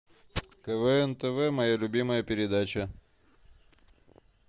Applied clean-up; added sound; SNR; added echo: none; none; none; none.